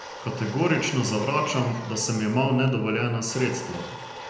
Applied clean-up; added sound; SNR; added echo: none; Domestic sounds, home sounds; 14 dB; reverberation time 0.7 s.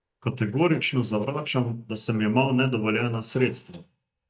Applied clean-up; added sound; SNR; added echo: neural mask model DeepFilterNet 3.